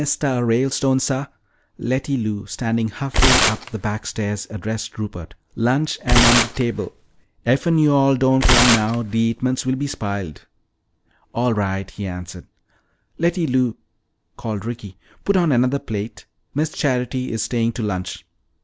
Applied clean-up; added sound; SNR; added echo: none; Tearing; -3 dB; none.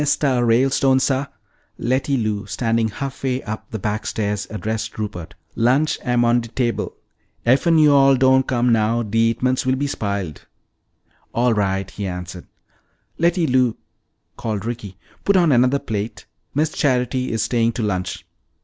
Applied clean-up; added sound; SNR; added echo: none; none; none; none.